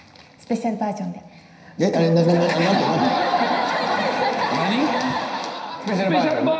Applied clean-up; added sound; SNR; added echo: none; none; none; reverberation time 0.9 s.